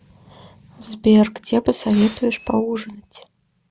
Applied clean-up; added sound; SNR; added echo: none; Animal; -1 dB; none.